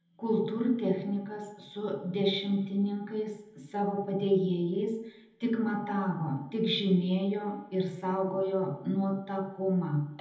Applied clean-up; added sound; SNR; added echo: none; none; none; reverberation time 0.8 s.